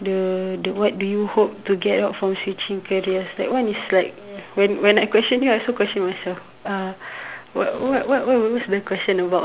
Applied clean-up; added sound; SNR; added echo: none; none; none; none.